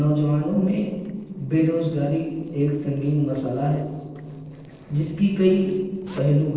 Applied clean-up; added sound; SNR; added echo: neural separator model SepFormer DNS4.